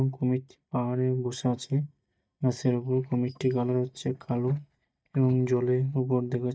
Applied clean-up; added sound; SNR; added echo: neural mask model DeepFilterNet 3.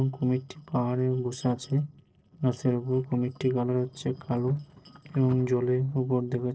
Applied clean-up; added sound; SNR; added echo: neural separator model SepFormer DNS4.